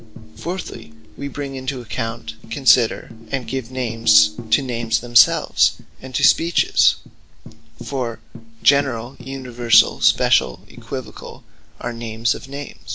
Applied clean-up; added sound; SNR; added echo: none; Tambourine; 18 dB; none.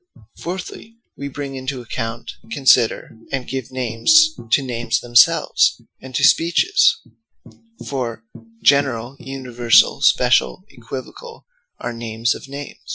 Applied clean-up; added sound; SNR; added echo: classical method Wiener filter.